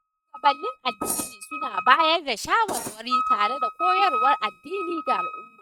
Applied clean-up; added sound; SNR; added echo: neural mask model RNNoise.